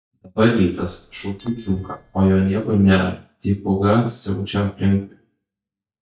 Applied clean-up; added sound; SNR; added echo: neural mask model DeepFilterNet 3.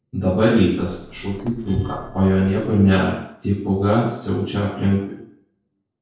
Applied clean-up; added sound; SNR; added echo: neural separator model SepFormer DNS4.